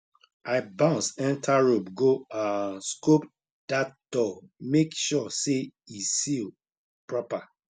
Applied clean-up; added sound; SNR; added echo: none; none; none; none.